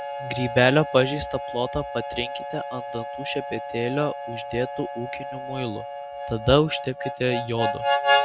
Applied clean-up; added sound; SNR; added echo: none; Harmonica; 3 dB; none.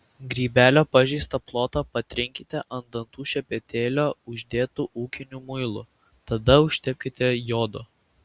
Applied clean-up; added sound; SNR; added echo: none; none; none; none.